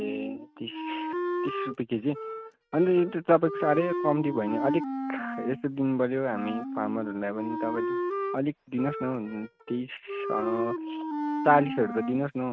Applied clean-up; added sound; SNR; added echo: neural mask model RNNoise.